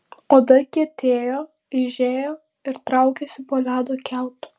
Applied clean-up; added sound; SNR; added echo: none; none; none; none.